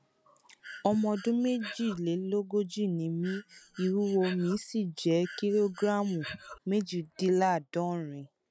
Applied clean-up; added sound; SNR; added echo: none; Breathing; 16 dB; none.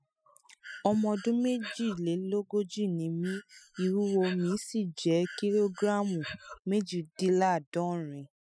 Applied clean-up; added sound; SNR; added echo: classical method spectral subtraction.